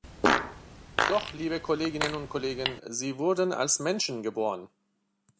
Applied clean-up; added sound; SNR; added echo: none; Fart; 0 dB; none.